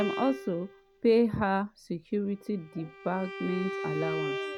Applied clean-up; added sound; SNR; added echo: none; Bowed string instrument; 8 dB; none.